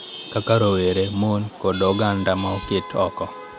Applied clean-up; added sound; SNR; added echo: none; Chatter / Traffic noise, roadway noise / Vehicle horn, car horn, honking / Engine; 14 dB; none.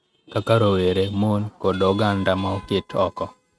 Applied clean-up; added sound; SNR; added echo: neural mask model RNNoise.